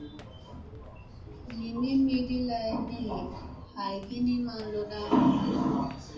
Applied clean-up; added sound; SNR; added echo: none; Walk, footsteps; 15 dB; reverberation time 0.4 s.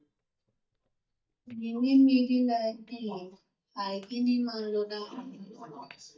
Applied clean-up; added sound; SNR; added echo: neural mask model DeepFilterNet 3.